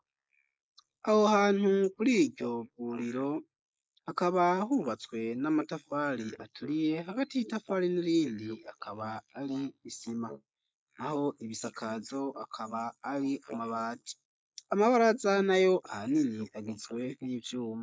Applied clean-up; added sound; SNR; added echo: neural mask model Resemble Enhance denoiser.